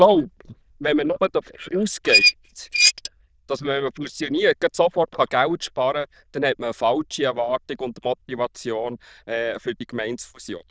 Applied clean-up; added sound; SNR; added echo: neural diffusion model UNIVERSE++.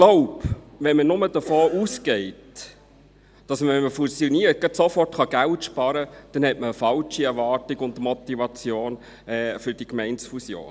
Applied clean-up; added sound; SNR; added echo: none; none; none; none.